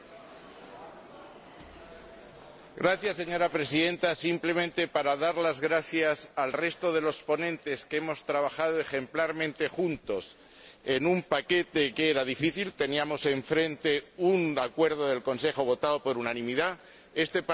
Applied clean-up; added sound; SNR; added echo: none; none; none; none.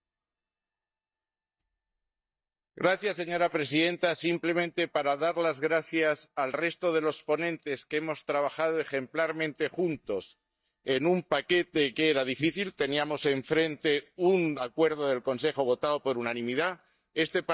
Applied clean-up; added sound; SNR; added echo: neural mask model DeepFilterNet 3.